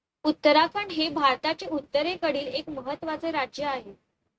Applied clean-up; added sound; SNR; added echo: neural mask model RNNoise.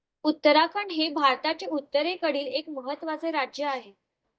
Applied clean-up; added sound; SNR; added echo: neural mask model DeepFilterNet 3.